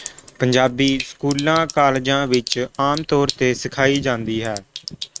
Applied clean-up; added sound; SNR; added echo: neural mask model RNNoise.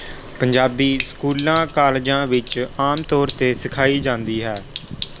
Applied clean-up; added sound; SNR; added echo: none; Sink (filling or washing); 11 dB; none.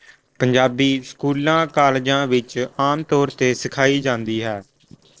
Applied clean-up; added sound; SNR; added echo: neural separator model SepFormer DNS4.